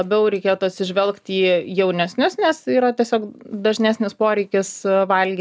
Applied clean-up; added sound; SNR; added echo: none; none; none; none.